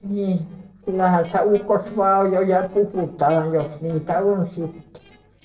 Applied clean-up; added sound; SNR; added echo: neural separator model SepFormer DNS4.